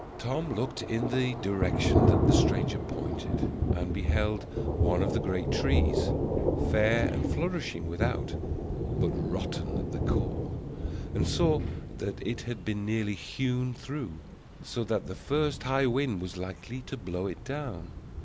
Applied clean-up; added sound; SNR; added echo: none; Thunder; -2 dB; none.